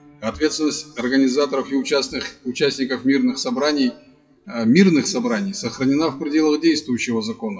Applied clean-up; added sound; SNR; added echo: classical method WPE with log-MMSE.